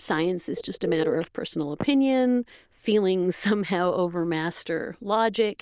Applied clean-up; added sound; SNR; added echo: neural diffusion model UNIVERSE++.